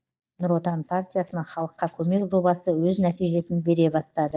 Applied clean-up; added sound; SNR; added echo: neural mask model DeepFilterNet 3.